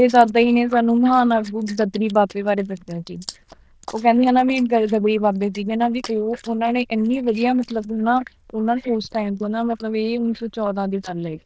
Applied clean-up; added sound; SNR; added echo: neural diffusion model UNIVERSE++.